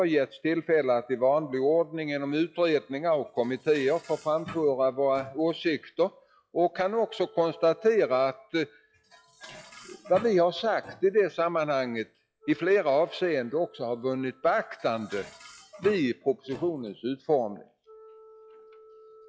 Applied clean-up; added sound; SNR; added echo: classical method log-MMSE.